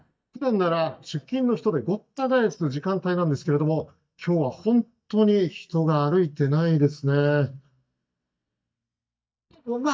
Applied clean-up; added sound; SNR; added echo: neural mask model DeepFilterNet 3.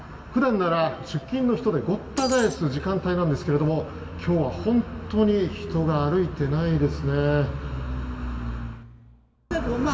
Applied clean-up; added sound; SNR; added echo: none; Shatter; 10 dB; reverberation time 1.7 s.